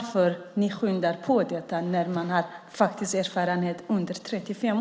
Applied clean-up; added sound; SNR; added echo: none; none; none; none.